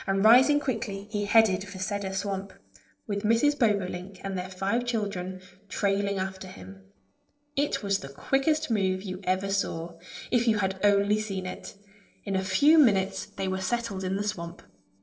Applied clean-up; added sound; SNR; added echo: neural separator model SepFormer DNS4.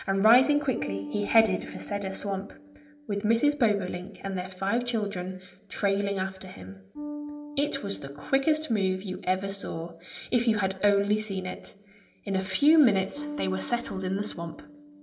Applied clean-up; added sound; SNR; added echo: none; Bass guitar; 16 dB; reverberation time 0.9 s.